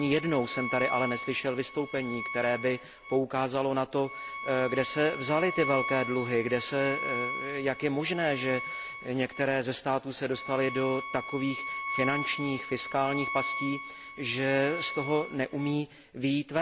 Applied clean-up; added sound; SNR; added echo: none; Bowed string instrument; 7 dB; none.